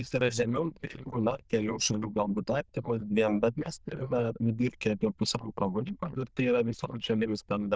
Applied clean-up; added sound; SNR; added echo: neural diffusion model UNIVERSE++.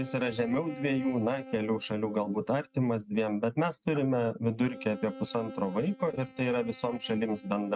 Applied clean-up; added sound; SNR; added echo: neural mask model RNNoise.